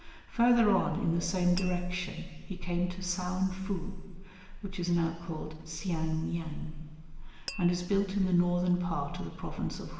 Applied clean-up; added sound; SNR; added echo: none; Glass; 17 dB; reverberation time 2.0 s.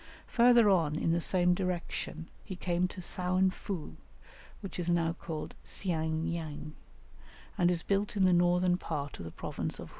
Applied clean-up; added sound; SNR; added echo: none; none; none; none.